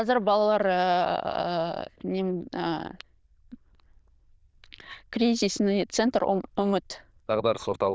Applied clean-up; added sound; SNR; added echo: neural diffusion model UNIVERSE++.